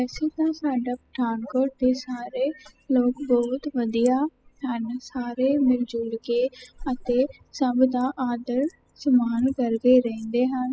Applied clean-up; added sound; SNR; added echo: classical method spectral subtraction.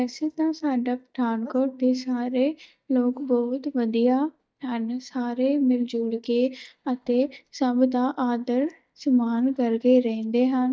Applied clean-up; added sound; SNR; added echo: neural mask model DeepFilterNet 3.